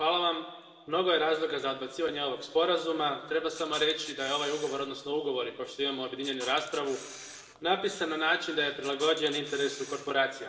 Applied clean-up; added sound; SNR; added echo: none; Camera; 16 dB; reverberation time 2.3 s.